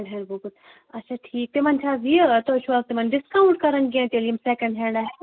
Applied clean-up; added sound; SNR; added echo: none; none; none; none.